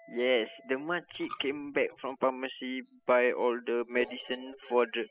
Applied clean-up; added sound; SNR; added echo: classical method spectral subtraction.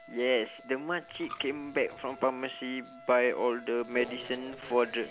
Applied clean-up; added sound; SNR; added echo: none; Wind instrument, woodwind instrument + Coin (dropping); 19 dB; none.